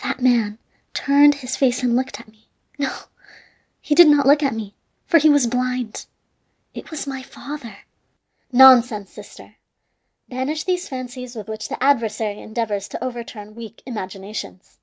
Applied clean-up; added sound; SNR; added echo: none; none; none; none.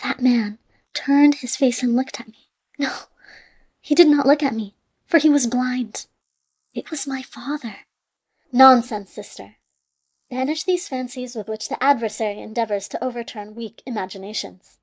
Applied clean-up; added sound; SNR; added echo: neural mask model Resemble Enhance denoiser.